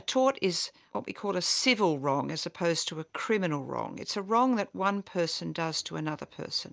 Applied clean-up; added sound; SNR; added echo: none; none; none; none.